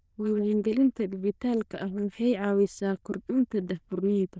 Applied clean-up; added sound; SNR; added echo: neural diffusion model UNIVERSE++.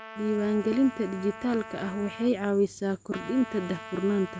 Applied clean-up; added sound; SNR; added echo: none; Trumpet; 15 dB; none.